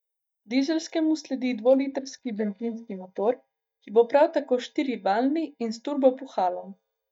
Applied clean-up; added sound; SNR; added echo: neural mask model DeepFilterNet 3.